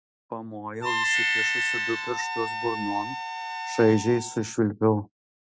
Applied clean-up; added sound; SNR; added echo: none; Harmonica; 1 dB; none.